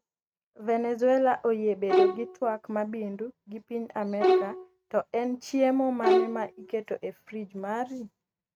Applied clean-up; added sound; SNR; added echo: neural mask model RNNoise.